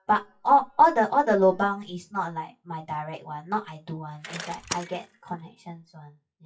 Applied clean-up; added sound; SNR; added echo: classical method WPE with log-MMSE.